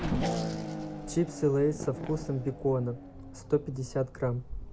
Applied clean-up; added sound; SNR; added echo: none; Race car, auto racing / Accelerating, revving, vroom; 6 dB; none.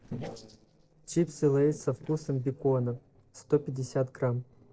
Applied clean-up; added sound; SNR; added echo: neural separator model SepFormer DNS4.